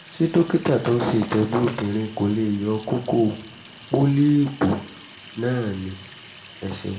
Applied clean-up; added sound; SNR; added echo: none; Sink (filling or washing) / Water tap, faucet; 19 dB; reverberation time 0.5 s.